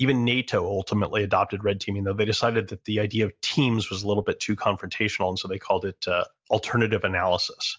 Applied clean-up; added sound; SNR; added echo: none; none; none; none.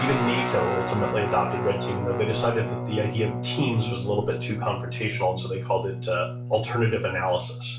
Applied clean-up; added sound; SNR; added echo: none; Guitar; 4 dB; reverberation time 0.3 s.